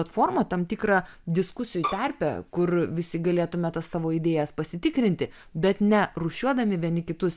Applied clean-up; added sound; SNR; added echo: none; Bowed string instrument; 8 dB; none.